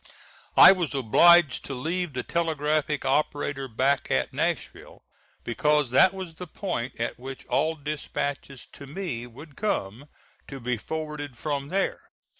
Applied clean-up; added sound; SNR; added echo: none; none; none; none.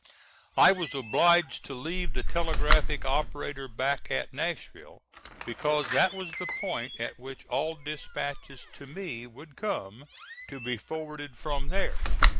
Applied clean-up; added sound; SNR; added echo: none; Slam; -3 dB; none.